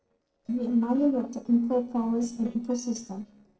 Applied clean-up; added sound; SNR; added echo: neural separator model SepFormer DNS4.